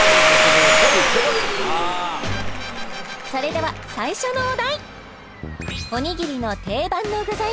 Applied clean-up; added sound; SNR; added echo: none; Domestic sounds, home sounds; -4 dB; none.